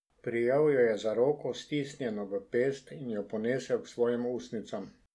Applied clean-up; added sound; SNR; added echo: none; none; none; none.